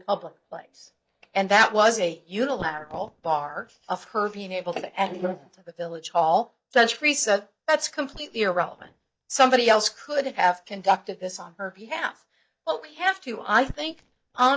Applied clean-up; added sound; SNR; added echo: neural mask model DeepFilterNet 3.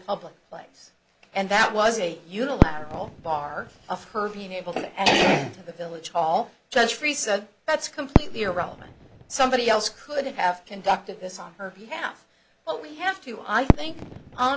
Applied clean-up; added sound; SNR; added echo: none; Fireworks; 4 dB; none.